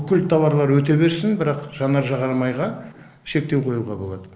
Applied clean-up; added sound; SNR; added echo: neural separator model SepFormer DNS4.